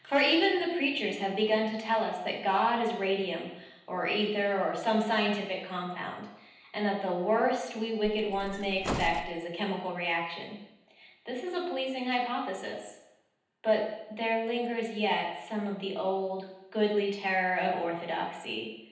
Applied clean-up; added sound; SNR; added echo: none; Bus; 7 dB; reverberation time 0.9 s.